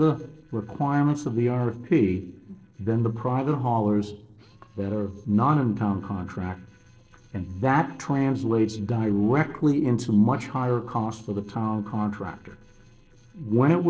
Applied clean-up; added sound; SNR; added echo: neural separator model SepFormer DNS4.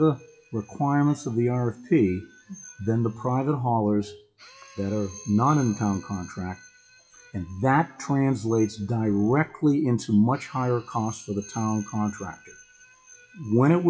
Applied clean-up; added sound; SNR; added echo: classical method WPE with log-MMSE.